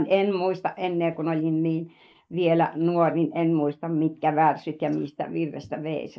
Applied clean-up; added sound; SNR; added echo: neural mask model Resemble Enhance denoiser.